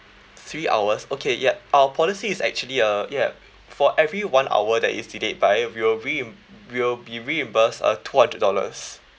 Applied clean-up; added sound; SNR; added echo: none; none; none; none.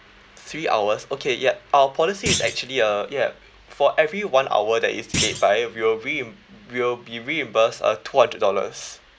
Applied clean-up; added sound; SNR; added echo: none; Thump, thud; 8 dB; none.